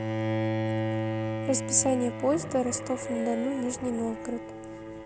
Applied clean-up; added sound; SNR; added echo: none; Bowed string instrument; 2 dB; none.